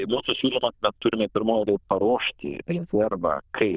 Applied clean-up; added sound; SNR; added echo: neural diffusion model UNIVERSE++.